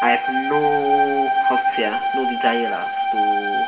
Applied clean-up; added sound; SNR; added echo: none; Bowed string instrument; -3 dB; reverberation time 2.3 s.